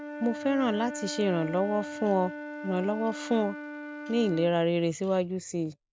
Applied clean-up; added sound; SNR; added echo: none; Wind instrument, woodwind instrument; 11 dB; none.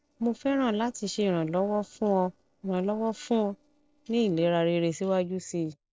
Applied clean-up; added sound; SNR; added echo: neural separator model SepFormer DNS4.